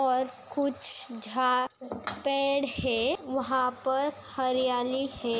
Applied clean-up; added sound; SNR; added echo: none; none; none; none.